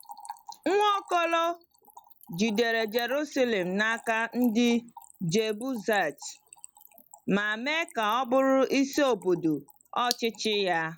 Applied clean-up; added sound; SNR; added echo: none; Trickle, dribble / Splash, splatter; 19 dB; none.